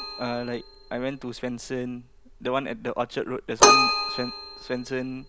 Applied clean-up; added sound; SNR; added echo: none; Keyboard (musical); -4 dB; none.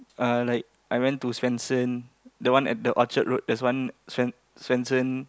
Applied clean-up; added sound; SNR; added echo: none; none; none; none.